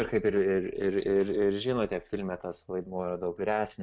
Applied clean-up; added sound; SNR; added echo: none; none; none; none.